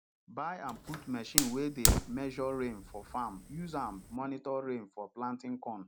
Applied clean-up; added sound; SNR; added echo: none; Fire; -3 dB; none.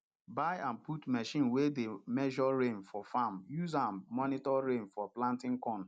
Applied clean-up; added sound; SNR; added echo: none; none; none; none.